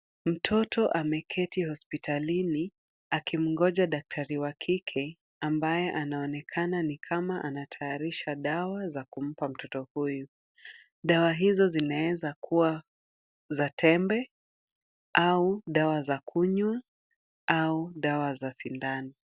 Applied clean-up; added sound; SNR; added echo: none; none; none; none.